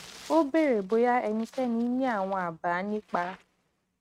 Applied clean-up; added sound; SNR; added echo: neural mask model RNNoise.